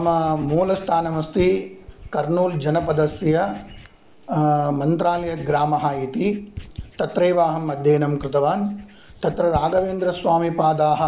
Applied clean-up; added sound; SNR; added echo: none; Writing; 20 dB; none.